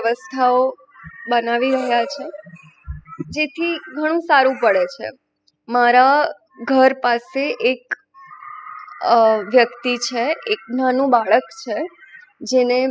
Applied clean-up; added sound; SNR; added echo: classical method spectral subtraction.